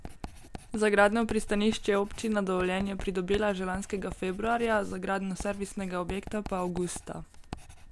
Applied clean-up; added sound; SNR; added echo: none; Writing; 14 dB; none.